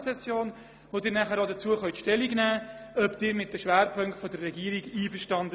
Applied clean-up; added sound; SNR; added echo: none; none; none; none.